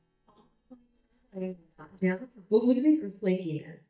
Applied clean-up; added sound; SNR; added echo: neural mask model DeepFilterNet 3.